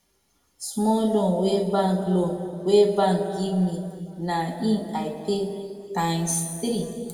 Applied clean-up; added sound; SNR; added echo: none; none; none; reverberation time 2.2 s.